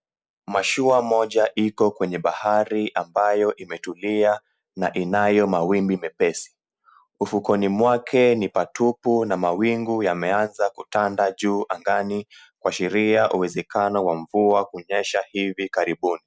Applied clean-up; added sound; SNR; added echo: neural mask model Resemble Enhance denoiser.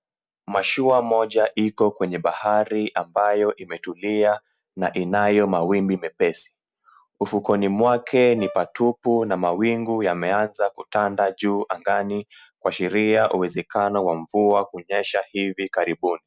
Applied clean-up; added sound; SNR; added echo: none; Brass instrument; 18 dB; none.